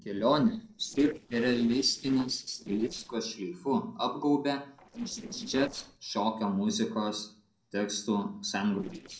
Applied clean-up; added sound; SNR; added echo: neural separator model SepFormer DNS4.